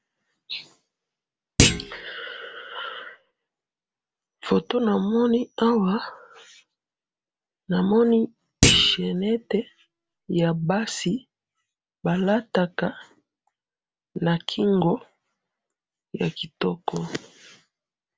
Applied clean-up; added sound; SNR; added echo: none; Thump, thud; -1 dB; none.